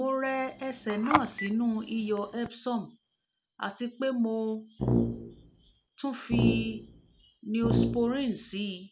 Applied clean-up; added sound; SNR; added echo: none; Brass instrument + Telephone; 0 dB; none.